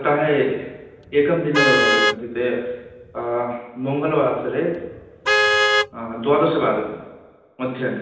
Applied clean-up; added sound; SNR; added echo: none; Vehicle horn, car horn, honking; 2 dB; reverberation time 0.9 s.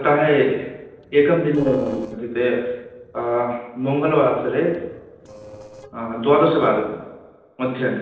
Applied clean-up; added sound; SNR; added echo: neural separator model SepFormer DNS4.